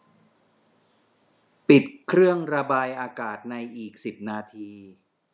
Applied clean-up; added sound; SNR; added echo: none; none; none; none.